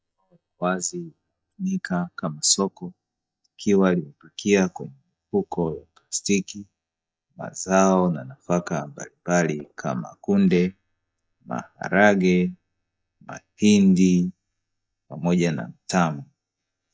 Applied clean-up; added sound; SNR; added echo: neural mask model DeepFilterNet 3.